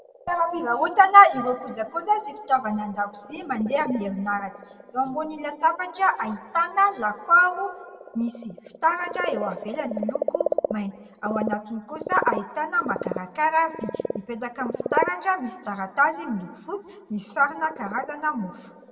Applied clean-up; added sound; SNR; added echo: none; Frog; 11 dB; reverberation time 1.6 s.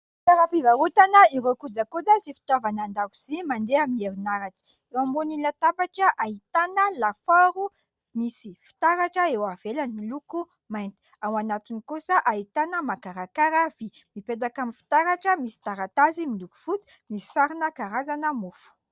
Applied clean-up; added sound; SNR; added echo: none; none; none; none.